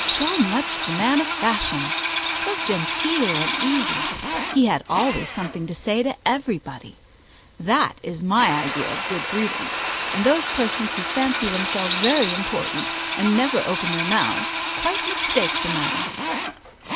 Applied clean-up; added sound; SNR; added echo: none; Drill; 2 dB; none.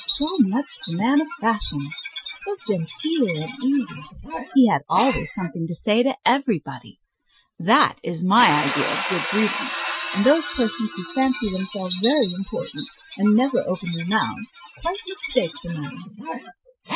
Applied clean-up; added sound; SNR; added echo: classical method Wiener filter.